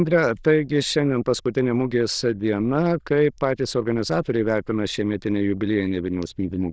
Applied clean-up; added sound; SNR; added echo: neural diffusion model UNIVERSE++.